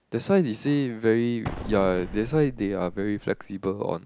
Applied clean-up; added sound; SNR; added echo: none; Explosion; 12 dB; none.